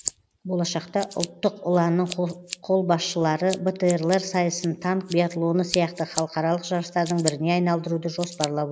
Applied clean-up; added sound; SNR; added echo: neural mask model Resemble Enhance denoiser.